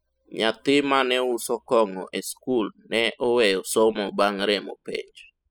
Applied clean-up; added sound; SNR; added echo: classical method spectral subtraction.